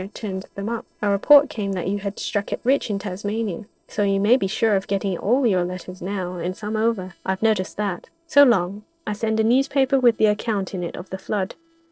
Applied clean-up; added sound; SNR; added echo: neural separator model SepFormer DNS4.